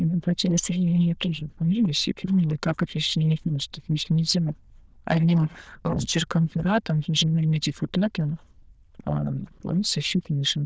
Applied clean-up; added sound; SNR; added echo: neural diffusion model UNIVERSE++.